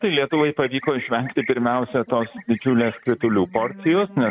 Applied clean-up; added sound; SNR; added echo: neural mask model RNNoise.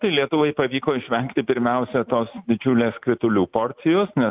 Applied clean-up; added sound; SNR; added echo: none; none; none; none.